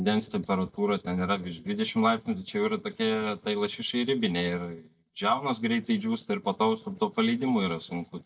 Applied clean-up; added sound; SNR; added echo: neural mask model DeepFilterNet 3.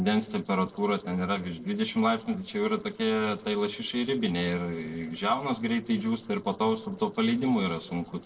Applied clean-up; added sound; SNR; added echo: neural separator model SepFormer DNS4.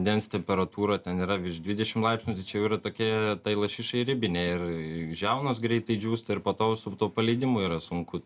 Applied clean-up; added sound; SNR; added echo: none; none; none; none.